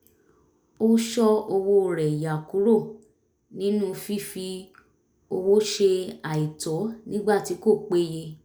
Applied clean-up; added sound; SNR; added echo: none; none; none; none.